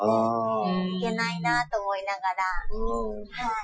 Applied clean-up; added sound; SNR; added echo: classical method Wiener filter.